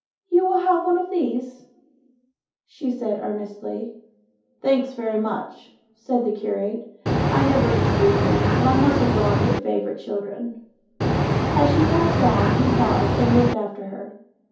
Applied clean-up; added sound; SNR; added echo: none; Boat, Water vehicle; -4 dB; reverberation time 0.6 s.